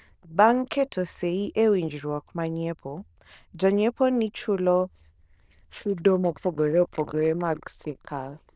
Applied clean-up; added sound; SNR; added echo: neural diffusion model UNIVERSE++.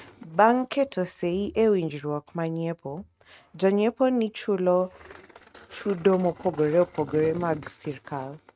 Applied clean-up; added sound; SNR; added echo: neural mask model RNNoise.